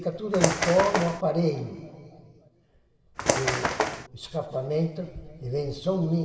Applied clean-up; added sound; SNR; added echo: none; Bird; -2 dB; reverberation time 2.2 s.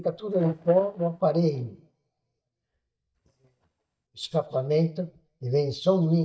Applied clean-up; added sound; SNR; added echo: neural mask model DeepFilterNet 3.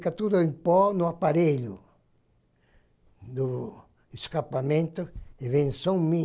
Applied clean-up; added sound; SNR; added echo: none; none; none; none.